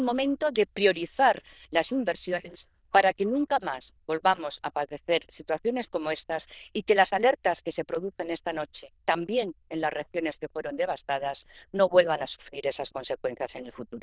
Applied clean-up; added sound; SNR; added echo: neural diffusion model UNIVERSE++.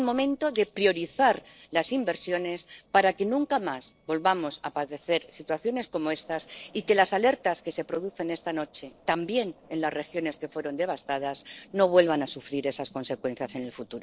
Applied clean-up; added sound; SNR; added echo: neural separator model SepFormer DNS4.